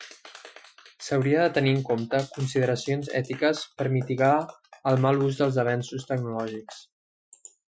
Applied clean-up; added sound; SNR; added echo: classical method Wiener filter.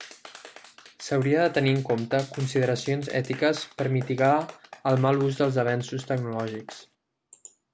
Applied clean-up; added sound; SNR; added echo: none; Clapping; 20 dB; none.